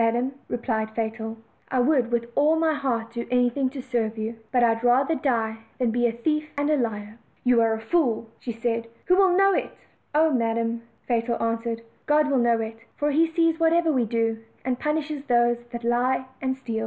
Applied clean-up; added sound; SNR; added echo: none; none; none; none.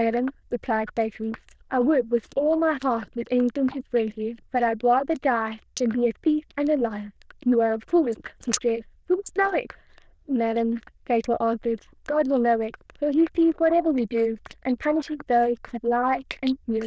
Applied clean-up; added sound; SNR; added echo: neural diffusion model UNIVERSE++.